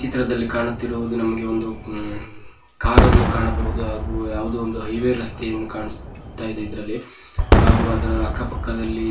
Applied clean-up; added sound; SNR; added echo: none; Fireworks; -3 dB; reverberation time 0.2 s.